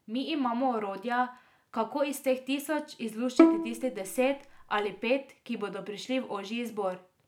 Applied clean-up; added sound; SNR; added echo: none; Bowed string instrument; -4 dB; none.